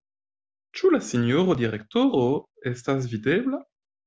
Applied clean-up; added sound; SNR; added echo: none; none; none; none.